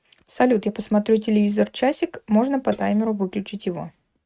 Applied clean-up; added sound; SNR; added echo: neural mask model RNNoise.